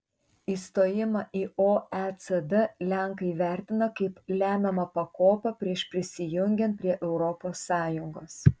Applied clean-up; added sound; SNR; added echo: none; none; none; none.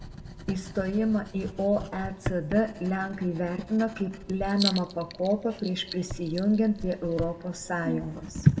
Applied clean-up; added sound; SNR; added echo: none; Writing; 10 dB; reverberation time 1.1 s.